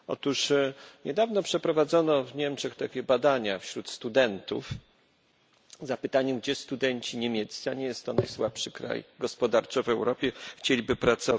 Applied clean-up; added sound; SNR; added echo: none; none; none; none.